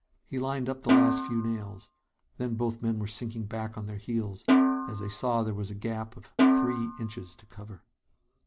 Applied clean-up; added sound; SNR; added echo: none; Snare drum; -5 dB; none.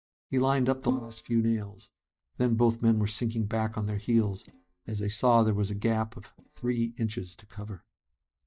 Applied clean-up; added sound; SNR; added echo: neural mask model DeepFilterNet 3.